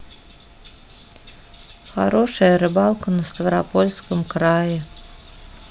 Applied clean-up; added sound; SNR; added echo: none; none; none; none.